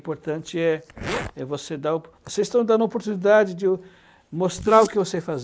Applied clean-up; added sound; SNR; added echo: neural mask model Resemble Enhance denoiser.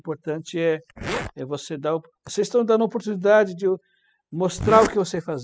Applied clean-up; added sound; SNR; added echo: classical method spectral subtraction.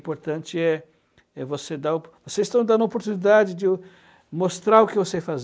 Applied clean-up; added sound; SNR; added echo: none; none; none; none.